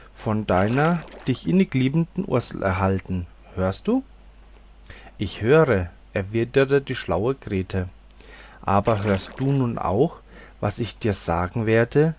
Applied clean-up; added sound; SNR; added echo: none; Splash, splatter; 18 dB; none.